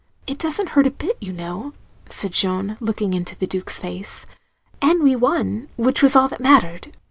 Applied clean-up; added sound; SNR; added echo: none; none; none; none.